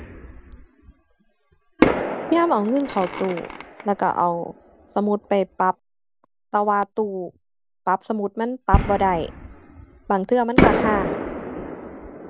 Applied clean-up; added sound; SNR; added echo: none; Fireworks; 3 dB; none.